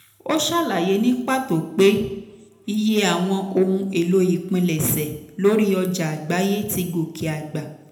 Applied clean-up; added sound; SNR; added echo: none; none; none; reverberation time 0.7 s.